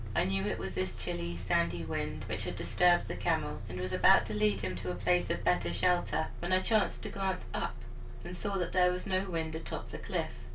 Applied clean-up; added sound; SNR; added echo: none; Bus; 5 dB; reverberation time 0.2 s.